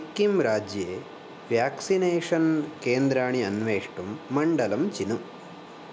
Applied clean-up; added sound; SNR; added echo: none; none; none; none.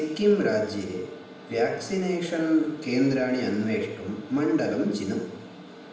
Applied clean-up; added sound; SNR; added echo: none; none; none; reverberation time 0.8 s.